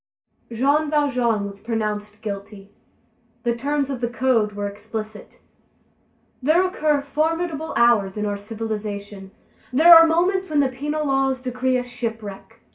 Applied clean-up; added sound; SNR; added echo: none; none; none; reverberation time 0.2 s.